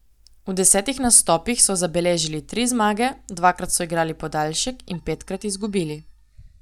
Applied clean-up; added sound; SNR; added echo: neural mask model DeepFilterNet 3.